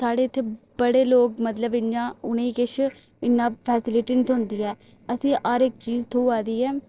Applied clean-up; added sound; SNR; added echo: neural separator model SepFormer DNS4.